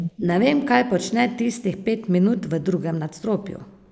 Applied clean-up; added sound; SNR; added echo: neural mask model Resemble Enhance denoiser.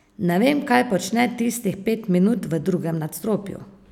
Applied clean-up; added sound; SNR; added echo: none; none; none; none.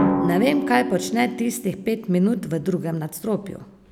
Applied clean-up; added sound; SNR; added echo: none; Drum; 5 dB; none.